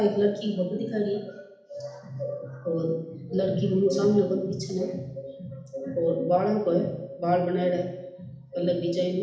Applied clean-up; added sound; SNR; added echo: none; none; none; reverberation time 0.8 s.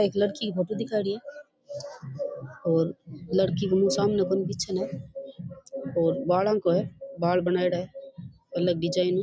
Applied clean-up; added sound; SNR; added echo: none; none; none; none.